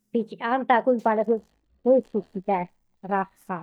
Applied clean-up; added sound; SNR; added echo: neural mask model DeepFilterNet 3.